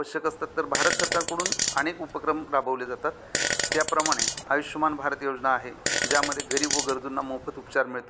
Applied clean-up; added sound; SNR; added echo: none; Fart; 2 dB; none.